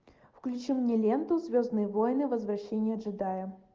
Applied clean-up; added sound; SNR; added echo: none; none; none; none.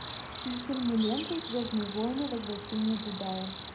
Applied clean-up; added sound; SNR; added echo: none; Cricket; 0 dB; reverberation time 0.4 s.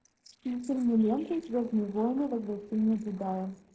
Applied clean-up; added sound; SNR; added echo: neural separator model SepFormer DNS4.